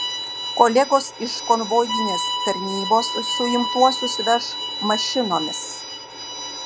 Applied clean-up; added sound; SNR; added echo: none; Bowed string instrument; 5 dB; none.